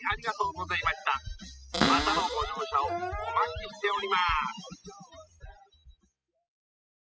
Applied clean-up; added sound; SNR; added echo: classical method spectral subtraction.